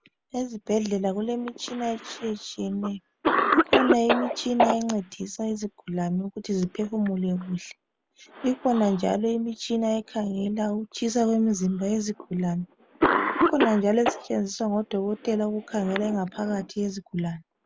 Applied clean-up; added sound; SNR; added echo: none; Cough; 4 dB; none.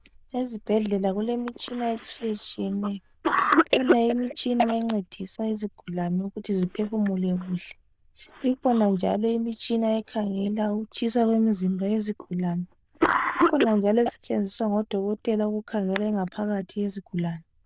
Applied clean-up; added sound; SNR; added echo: neural diffusion model UNIVERSE++.